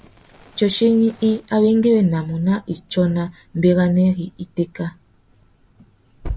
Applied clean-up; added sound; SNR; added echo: none; Fire; 20 dB; none.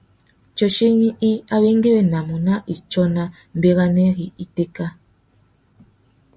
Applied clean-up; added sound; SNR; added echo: none; none; none; none.